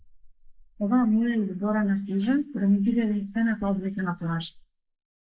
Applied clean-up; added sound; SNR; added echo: neural mask model Resemble Enhance denoiser.